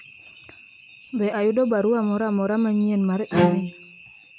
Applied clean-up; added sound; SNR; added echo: none; Bowed string instrument; 1 dB; none.